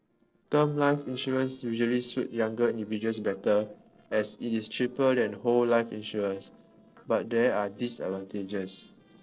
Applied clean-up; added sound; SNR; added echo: neural separator model SepFormer DNS4.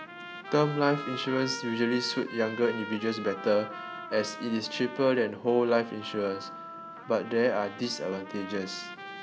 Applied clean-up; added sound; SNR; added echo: none; Wind instrument, woodwind instrument + Trumpet; 12 dB; none.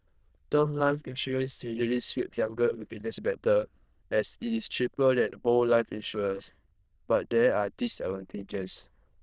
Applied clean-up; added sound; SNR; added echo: neural diffusion model UNIVERSE++.